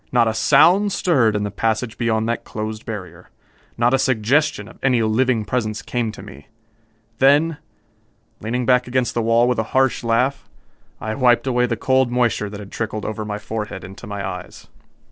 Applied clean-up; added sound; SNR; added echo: neural separator model SepFormer DNS4.